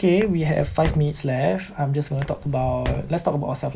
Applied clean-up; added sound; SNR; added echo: none; Walk, footsteps; 10 dB; none.